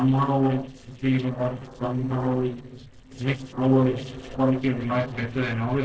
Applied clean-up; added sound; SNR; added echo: neural separator model SepFormer DNS4.